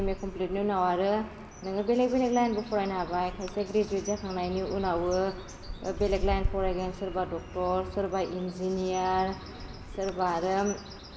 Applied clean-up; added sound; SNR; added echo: none; Bird; 10 dB; none.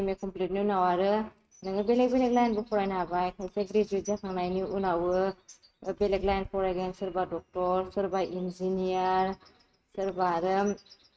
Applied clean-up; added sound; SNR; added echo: neural mask model RNNoise.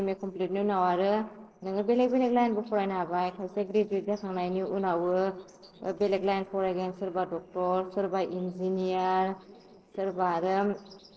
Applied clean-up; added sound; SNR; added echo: neural separator model SepFormer DNS4.